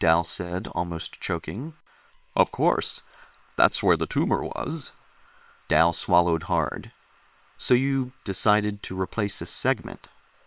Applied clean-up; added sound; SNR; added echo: neural separator model SepFormer WHAM!.